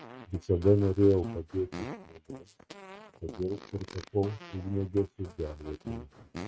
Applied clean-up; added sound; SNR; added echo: neural mask model RNNoise.